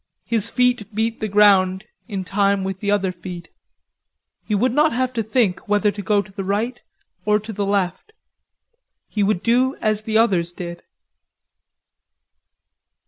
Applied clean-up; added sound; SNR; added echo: none; none; none; none.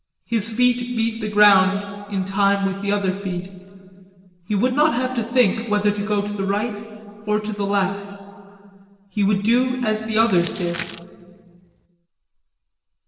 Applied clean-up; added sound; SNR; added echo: neural separator model SepFormer DNS4.